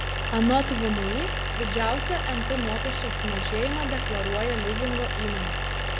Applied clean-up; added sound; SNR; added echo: none; Idling; -2 dB; none.